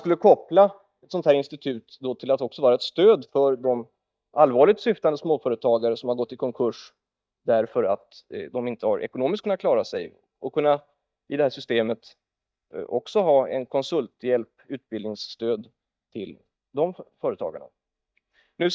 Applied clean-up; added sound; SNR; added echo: neural mask model DeepFilterNet 3.